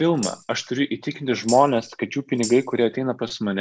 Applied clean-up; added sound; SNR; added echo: none; Tambourine; 15 dB; none.